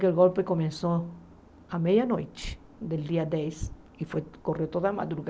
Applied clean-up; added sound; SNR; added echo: none; none; none; none.